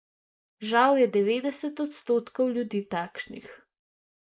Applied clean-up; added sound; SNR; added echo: neural mask model Resemble Enhance denoiser.